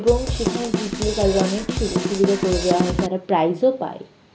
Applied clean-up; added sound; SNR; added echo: none; Drum / Drum kit; 2 dB; none.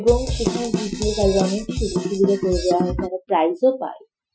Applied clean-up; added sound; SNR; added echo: classical method Wiener filter.